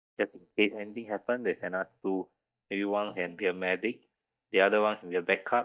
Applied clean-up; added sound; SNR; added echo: neural mask model DeepFilterNet 3.